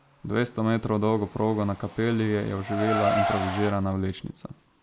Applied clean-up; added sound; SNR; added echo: none; Car; 6 dB; none.